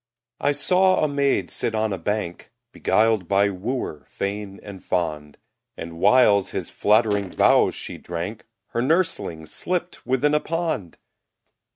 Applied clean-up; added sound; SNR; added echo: neural mask model RNNoise.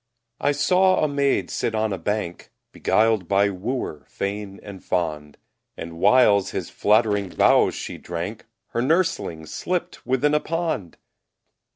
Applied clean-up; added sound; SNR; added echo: neural separator model SepFormer DNS4.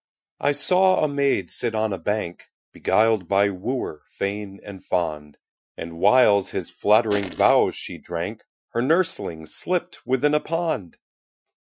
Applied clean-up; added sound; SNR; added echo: classical method Wiener filter.